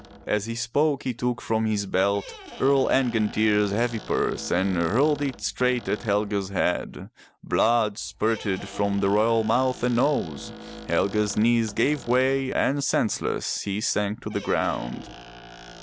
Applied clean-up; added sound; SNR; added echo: none; Squeak; 18 dB; none.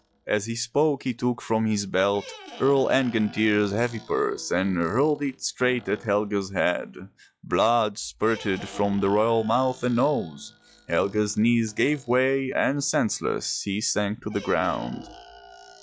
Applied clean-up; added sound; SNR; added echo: classical method log-MMSE.